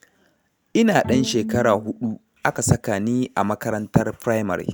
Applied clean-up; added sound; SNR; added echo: none; Bowed string instrument; 11 dB; none.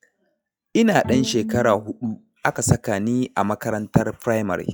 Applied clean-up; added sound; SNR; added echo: classical method log-MMSE.